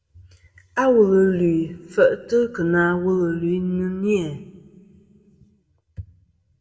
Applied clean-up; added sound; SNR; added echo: none; none; none; reverberation time 1.2 s.